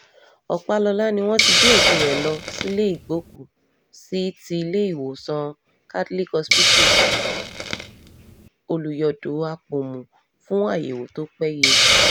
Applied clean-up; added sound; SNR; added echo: none; Hiss; -3 dB; none.